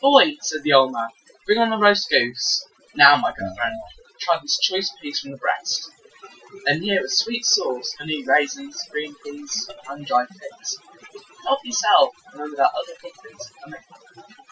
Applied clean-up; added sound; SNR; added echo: classical method Wiener filter.